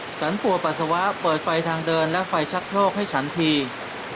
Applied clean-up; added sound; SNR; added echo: none; Stream; 10 dB; none.